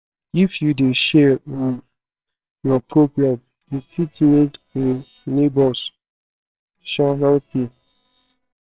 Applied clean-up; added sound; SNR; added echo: neural separator model SepFormer WHAMR!.